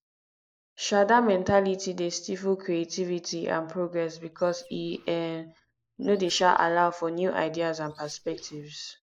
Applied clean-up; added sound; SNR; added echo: neural mask model Resemble Enhance denoiser.